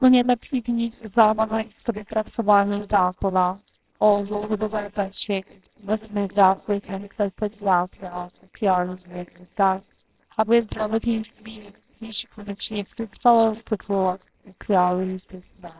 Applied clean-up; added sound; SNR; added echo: neural separator model SepFormer WHAMR!.